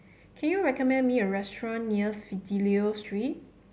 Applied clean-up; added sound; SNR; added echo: none; none; none; none.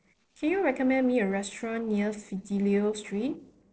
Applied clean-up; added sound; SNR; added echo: neural separator model SepFormer DNS4.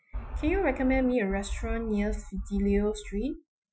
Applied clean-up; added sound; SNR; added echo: classical method Wiener filter.